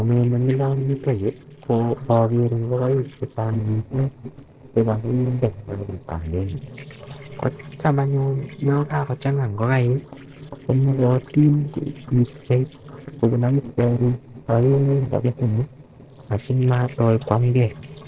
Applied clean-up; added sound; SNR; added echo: neural separator model SepFormer DNS4.